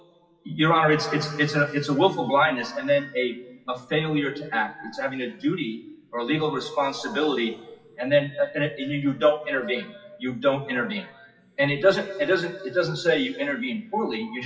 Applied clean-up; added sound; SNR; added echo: classical method WPE with log-MMSE.